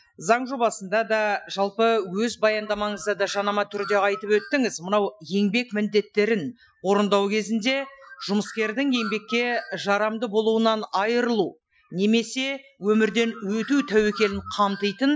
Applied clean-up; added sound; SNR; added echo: classical method Wiener filter.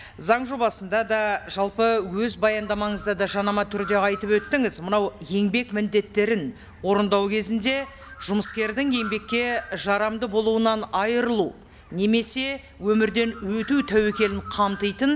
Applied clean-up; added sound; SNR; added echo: none; Bird; 19 dB; none.